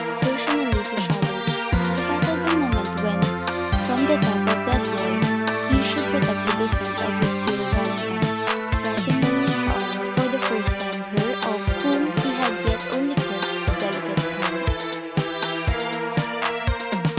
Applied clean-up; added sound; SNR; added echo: none; Organ; -5 dB; none.